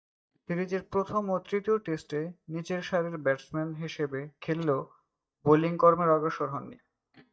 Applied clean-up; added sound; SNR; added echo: neural mask model DeepFilterNet 3.